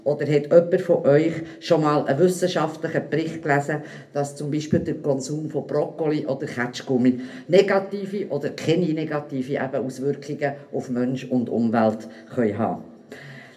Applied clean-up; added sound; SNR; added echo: none; none; none; reverberation time 0.3 s.